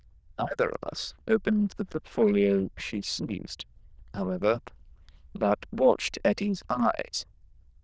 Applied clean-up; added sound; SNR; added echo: neural diffusion model UNIVERSE++.